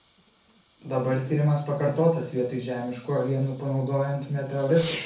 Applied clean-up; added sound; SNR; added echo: none; Fireworks; 17 dB; reverberation time 0.5 s.